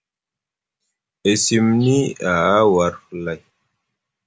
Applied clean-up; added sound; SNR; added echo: none; none; none; none.